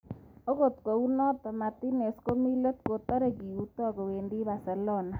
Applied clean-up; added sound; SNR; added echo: none; none; none; none.